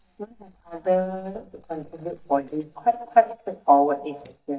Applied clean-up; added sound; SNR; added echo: neural mask model DeepFilterNet 3.